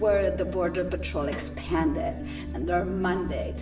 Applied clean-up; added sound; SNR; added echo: none; Snare drum; 19 dB; reverberation time 0.8 s.